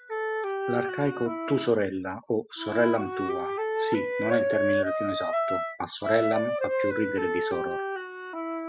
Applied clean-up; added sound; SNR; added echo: classical method spectral subtraction.